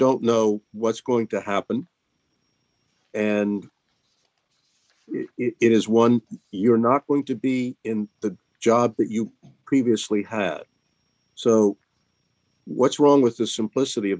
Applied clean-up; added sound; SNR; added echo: none; none; none; none.